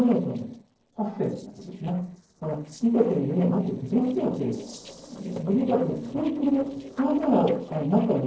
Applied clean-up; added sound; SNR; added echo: neural separator model SepFormer DNS4.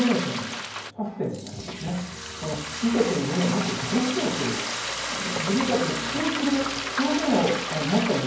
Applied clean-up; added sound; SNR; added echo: none; Frying (food); 4 dB; reverberation time 0.9 s.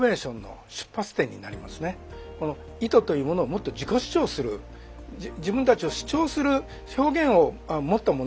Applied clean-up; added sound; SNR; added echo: none; none; none; none.